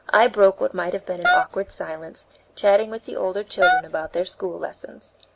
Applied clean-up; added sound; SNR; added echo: none; Wind instrument, woodwind instrument; -1 dB; none.